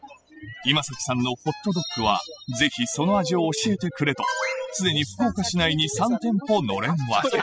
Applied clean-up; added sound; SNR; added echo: classical method spectral subtraction.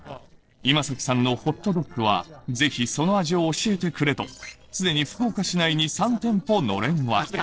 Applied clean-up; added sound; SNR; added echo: neural separator model SepFormer DNS4.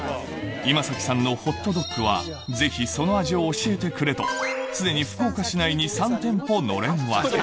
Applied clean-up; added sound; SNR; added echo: none; none; none; none.